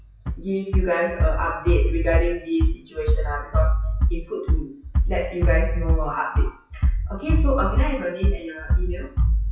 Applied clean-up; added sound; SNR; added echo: classical method WPE with log-MMSE.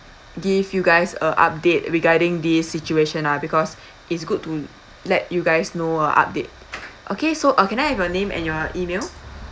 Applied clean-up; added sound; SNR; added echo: none; none; none; none.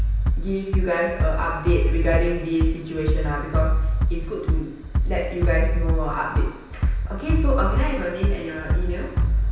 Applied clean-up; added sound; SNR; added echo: none; Bass drum; -5 dB; reverberation time 0.9 s.